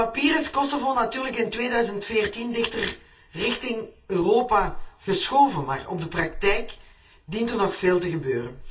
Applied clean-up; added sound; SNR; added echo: none; none; none; reverberation time 0.2 s.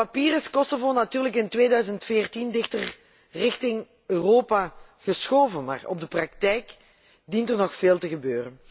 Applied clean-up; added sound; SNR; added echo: none; none; none; none.